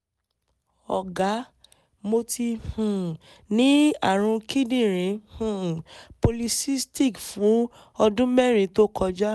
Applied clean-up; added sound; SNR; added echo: none; none; none; none.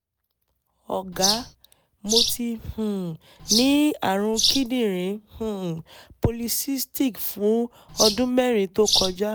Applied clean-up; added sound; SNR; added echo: none; Bird vocalization, bird call, bird song; 1 dB; none.